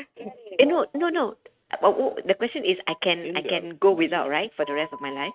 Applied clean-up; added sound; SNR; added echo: neural mask model RNNoise.